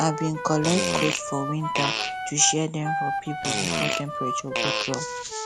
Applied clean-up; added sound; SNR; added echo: none; Wind instrument, woodwind instrument + Fart; 1 dB; none.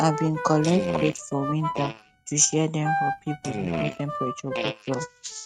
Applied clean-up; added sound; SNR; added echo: neural mask model RNNoise.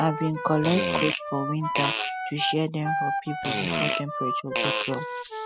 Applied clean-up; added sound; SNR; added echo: classical method spectral subtraction.